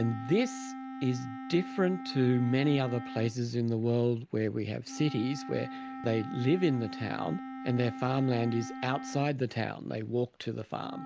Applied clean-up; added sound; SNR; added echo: none; Wind instrument, woodwind instrument; 11 dB; none.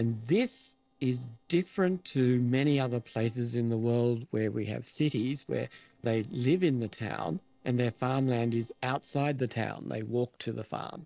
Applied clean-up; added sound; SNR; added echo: neural separator model SepFormer DNS4.